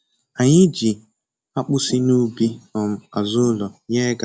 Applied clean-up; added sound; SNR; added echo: none; none; none; none.